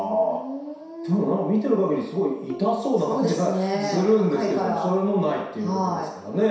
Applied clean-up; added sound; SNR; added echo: none; Bowed string instrument; 19 dB; reverberation time 0.7 s.